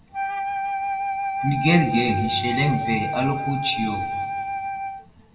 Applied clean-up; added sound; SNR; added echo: none; Wind instrument, woodwind instrument; 2 dB; reverberation time 1.1 s.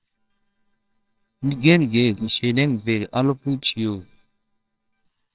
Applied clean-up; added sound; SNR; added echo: neural separator model SepFormer WHAMR!.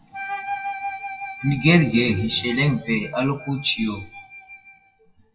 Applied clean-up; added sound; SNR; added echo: classical method WPE with log-MMSE.